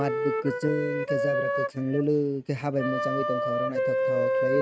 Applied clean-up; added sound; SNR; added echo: neural mask model RNNoise.